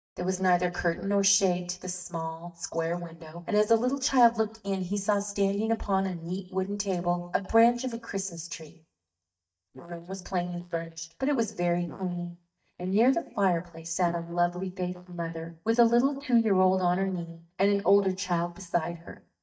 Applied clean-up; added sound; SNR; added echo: neural mask model DeepFilterNet 3.